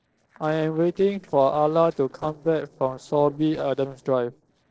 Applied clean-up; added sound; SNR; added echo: neural separator model SepFormer DNS4.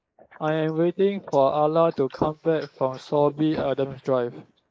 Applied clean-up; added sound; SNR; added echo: neural mask model Resemble Enhance denoiser.